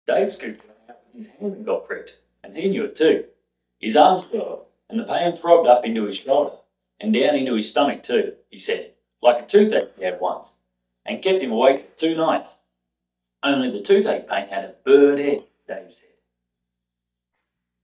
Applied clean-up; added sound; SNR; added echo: neural mask model DeepFilterNet 3.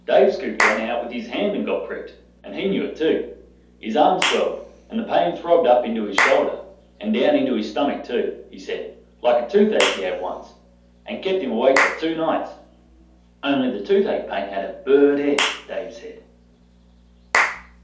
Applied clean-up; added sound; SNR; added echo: none; Clapping / Chirp, tweet; 7 dB; reverberation time 0.6 s.